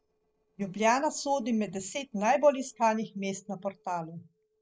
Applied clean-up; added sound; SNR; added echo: neural separator model SepFormer DNS4.